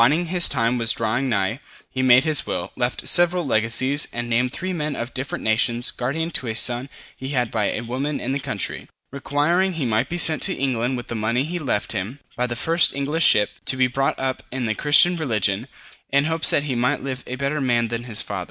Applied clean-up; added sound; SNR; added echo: none; none; none; none.